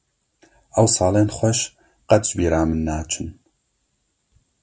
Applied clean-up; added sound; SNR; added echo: none; none; none; none.